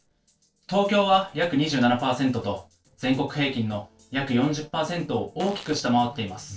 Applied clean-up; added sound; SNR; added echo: neural separator model SepFormer DNS4.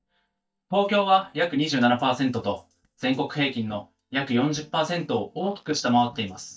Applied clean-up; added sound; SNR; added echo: neural mask model DeepFilterNet 3.